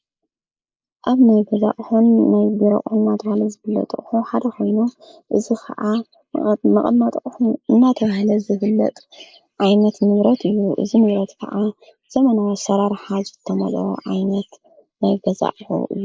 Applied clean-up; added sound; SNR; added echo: neural mask model Resemble Enhance denoiser.